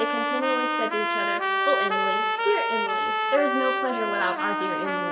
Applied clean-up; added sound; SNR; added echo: none; Trumpet; -3 dB; reverberation time 1.7 s.